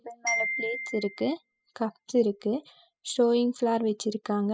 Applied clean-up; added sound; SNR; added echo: classical method spectral subtraction.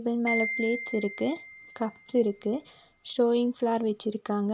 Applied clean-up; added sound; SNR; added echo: none; Glockenspiel; 10 dB; none.